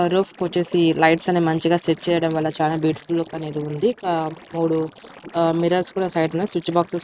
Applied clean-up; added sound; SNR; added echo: neural mask model RNNoise.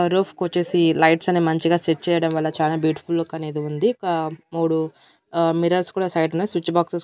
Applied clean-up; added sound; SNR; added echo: none; none; none; none.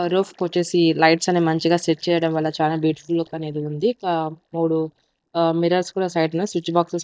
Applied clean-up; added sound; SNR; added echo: neural mask model DeepFilterNet 3.